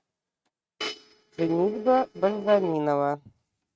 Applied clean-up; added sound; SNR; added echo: neural mask model RNNoise.